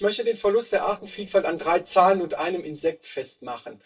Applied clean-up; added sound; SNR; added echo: neural separator model SepFormer DNS4.